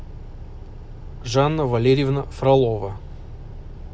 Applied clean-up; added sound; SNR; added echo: none; none; none; none.